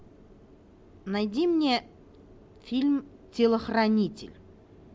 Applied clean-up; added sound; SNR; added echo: none; none; none; none.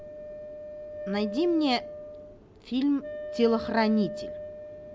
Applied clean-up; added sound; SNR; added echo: none; Wind instrument, woodwind instrument; 10 dB; none.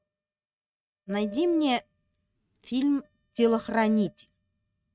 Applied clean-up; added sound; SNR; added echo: neural mask model RNNoise.